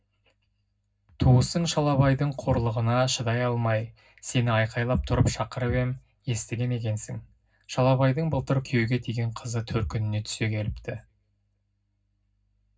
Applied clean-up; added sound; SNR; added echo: none; none; none; reverberation time 0.4 s.